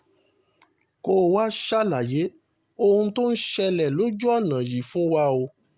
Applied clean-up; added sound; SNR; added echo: none; none; none; none.